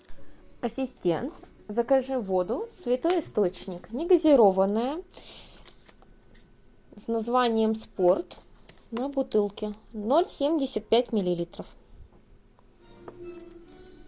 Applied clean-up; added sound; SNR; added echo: none; none; none; none.